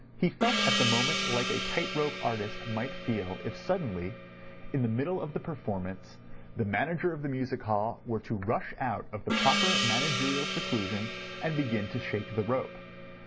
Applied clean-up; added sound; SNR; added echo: none; Gong; 3 dB; none.